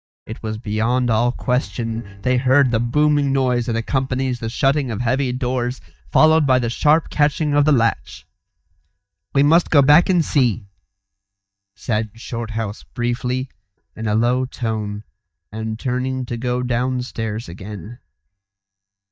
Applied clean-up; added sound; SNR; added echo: neural mask model DeepFilterNet 3.